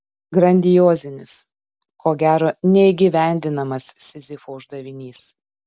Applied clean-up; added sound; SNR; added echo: none; none; none; none.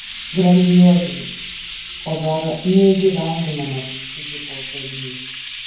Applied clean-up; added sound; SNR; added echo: none; Frying (food); 11 dB; reverberation time 0.9 s.